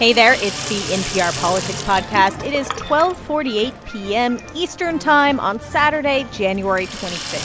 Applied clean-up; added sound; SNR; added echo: none; Sink (filling or washing); 12 dB; none.